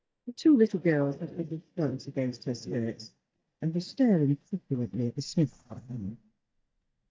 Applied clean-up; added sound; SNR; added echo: neural mask model DeepFilterNet 3.